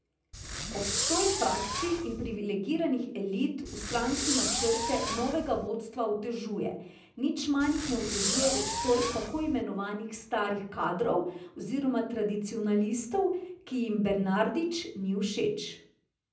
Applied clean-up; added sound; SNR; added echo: none; Fireworks; 2 dB; reverberation time 0.6 s.